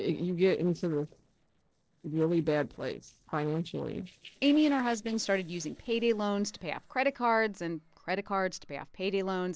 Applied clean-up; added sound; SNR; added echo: neural separator model SepFormer DNS4.